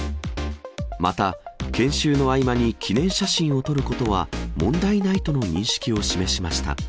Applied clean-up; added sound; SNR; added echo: none; none; none; none.